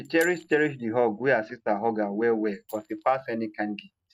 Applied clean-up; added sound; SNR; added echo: neural mask model RNNoise.